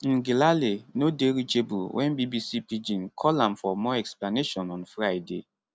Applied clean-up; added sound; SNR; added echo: none; none; none; none.